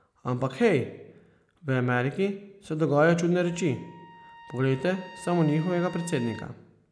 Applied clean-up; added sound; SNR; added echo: none; Trumpet; 19 dB; none.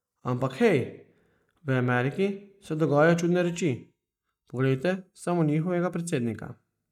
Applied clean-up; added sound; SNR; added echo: neural mask model DeepFilterNet 3.